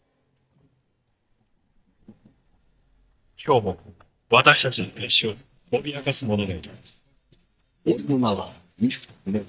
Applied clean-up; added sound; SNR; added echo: neural mask model DeepFilterNet 3.